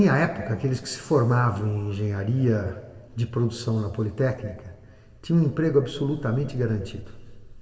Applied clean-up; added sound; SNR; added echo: none; none; none; reverberation time 1.7 s.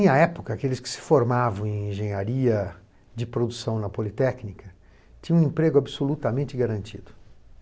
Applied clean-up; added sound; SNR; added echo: none; none; none; none.